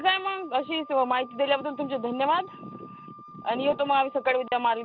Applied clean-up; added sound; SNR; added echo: none; Wind instrument, woodwind instrument; 20 dB; none.